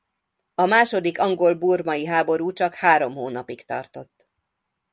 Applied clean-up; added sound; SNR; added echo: none; none; none; none.